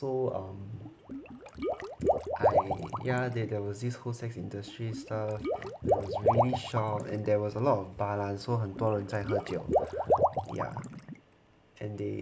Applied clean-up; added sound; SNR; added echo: none; Water / Liquid; -1 dB; none.